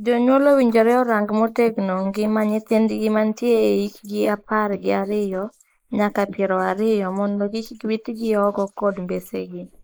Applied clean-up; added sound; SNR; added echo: neural mask model Resemble Enhance denoiser.